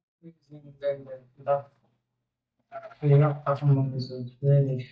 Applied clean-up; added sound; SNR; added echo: neural mask model DeepFilterNet 3.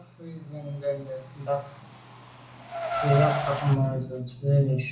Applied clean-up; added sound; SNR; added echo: none; Car; 7 dB; reverberation time 0.8 s.